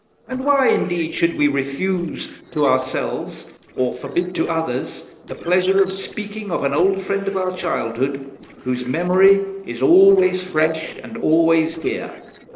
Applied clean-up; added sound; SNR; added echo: neural separator model SepFormer DNS4.